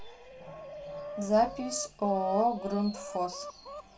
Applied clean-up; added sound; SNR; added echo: none; Chicken, rooster; 12 dB; reverberation time 0.2 s.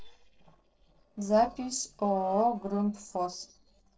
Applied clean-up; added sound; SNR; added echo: neural separator model SepFormer DNS4.